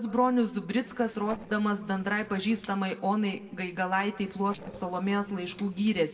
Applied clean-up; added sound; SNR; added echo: neural separator model SepFormer DNS4.